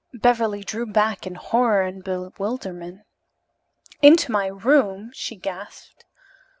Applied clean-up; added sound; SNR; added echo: none; none; none; none.